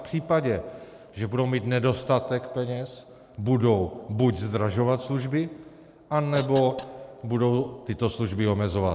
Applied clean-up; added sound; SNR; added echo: none; Cough; 17 dB; none.